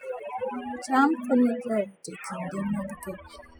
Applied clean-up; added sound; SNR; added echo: classical method spectral subtraction.